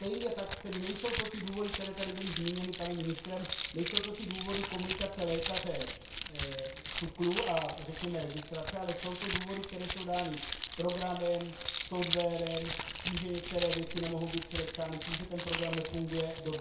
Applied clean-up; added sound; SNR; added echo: none; Keys jangling; -3 dB; reverberation time 0.6 s.